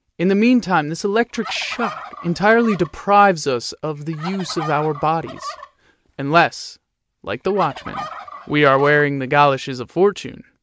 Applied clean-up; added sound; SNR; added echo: none; Fowl; 15 dB; none.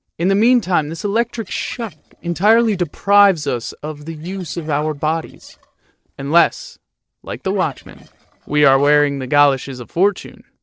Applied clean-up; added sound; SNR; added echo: neural separator model SepFormer DNS4.